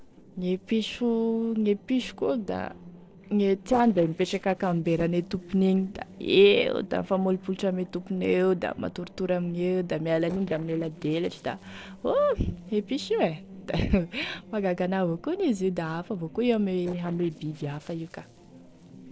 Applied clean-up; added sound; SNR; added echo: neural separator model SepFormer DNS4.